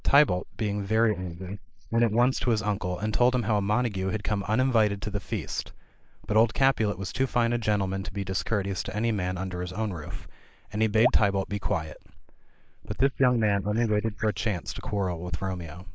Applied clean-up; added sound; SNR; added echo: neural mask model Resemble Enhance denoiser.